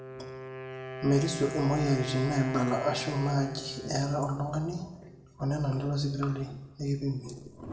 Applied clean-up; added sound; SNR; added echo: none; Wind instrument, woodwind instrument; 11 dB; reverberation time 0.9 s.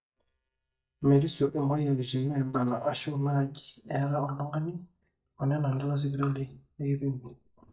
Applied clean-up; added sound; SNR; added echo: neural mask model DeepFilterNet 3.